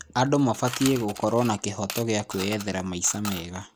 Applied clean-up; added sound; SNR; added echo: none; Coin (dropping) / Mechanisms; 13 dB; none.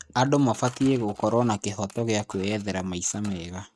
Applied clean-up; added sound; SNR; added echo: neural mask model RNNoise.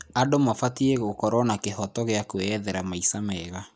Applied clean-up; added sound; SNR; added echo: none; none; none; none.